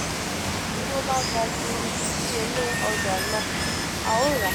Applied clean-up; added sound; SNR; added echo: none; Water; -3 dB; none.